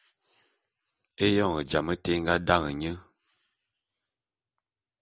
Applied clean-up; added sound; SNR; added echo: none; none; none; none.